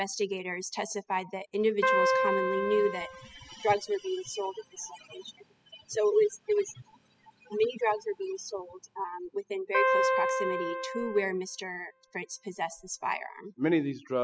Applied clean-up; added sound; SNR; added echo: classical method spectral subtraction.